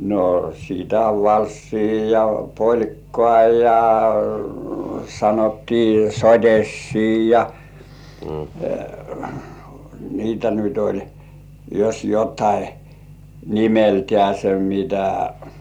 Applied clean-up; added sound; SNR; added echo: none; none; none; none.